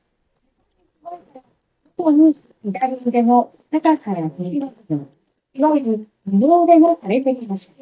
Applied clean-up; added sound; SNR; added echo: neural mask model DeepFilterNet 3.